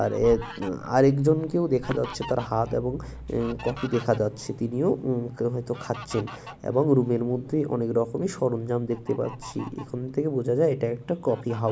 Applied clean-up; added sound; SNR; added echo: none; Fowl; 18 dB; none.